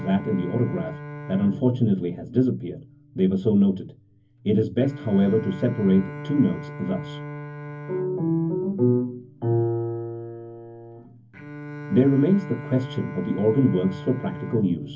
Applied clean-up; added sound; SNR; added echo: none; Bowed string instrument; 14 dB; reverberation time 0.3 s.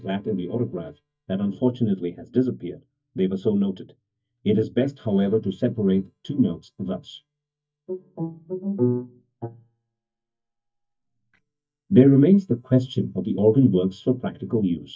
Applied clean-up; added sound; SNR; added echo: neural mask model DeepFilterNet 3.